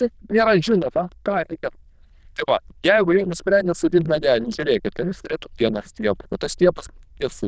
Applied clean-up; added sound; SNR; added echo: neural diffusion model UNIVERSE++.